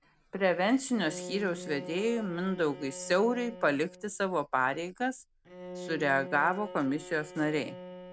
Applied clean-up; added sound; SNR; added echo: none; Bowed string instrument; 14 dB; none.